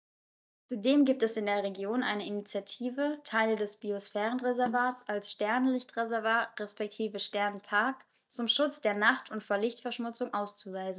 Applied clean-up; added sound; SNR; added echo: neural mask model DeepFilterNet 3.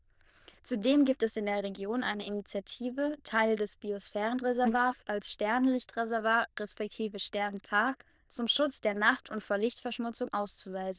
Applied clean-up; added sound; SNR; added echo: neural diffusion model UNIVERSE++.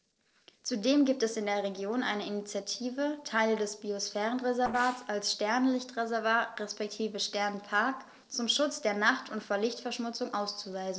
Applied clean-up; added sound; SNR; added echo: neural separator model SepFormer DNS4.